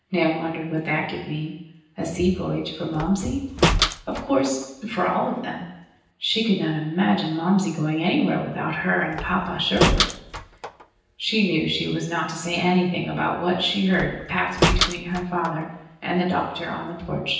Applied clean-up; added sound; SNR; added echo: none; Slam; 3 dB; reverberation time 0.9 s.